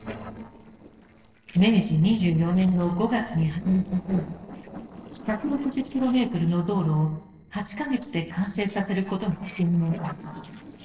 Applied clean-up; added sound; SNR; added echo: neural separator model SepFormer DNS4.